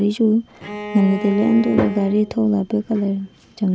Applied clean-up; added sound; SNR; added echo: none; Bowed string instrument; 13 dB; none.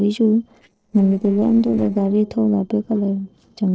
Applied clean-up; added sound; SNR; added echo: neural separator model SepFormer DNS4.